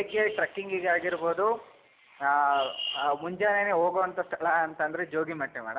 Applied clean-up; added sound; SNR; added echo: none; none; none; none.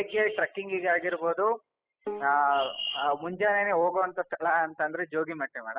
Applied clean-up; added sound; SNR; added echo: classical method spectral subtraction.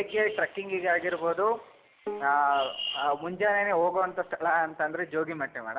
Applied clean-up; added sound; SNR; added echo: none; Bowed string instrument; 16 dB; none.